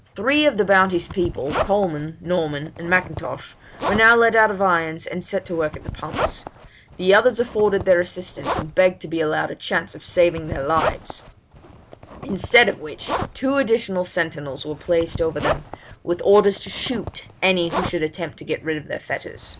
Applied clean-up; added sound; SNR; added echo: none; Zipper (clothing); 11 dB; none.